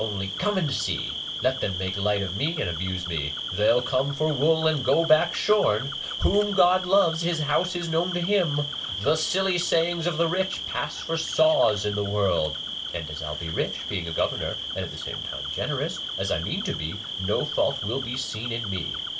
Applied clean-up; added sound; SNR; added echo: none; Cricket; 7 dB; reverberation time 0.2 s.